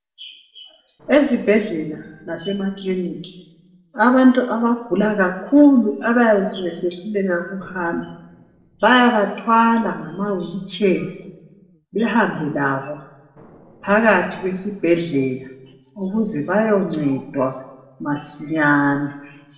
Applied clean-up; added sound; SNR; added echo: neural separator model SepFormer DNS4.